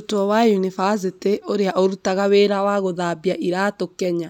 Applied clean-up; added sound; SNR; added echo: none; none; none; none.